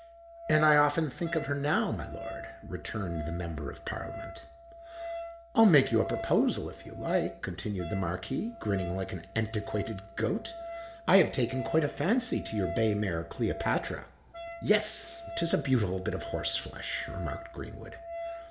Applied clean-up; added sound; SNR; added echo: none; Wind instrument, woodwind instrument; 12 dB; reverberation time 2.0 s.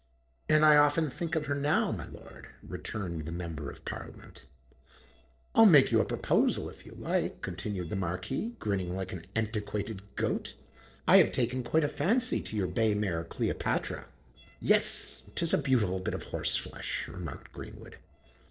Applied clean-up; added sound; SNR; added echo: neural separator model SepFormer DNS4.